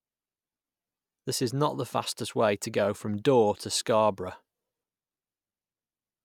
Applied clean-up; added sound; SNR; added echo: none; none; none; none.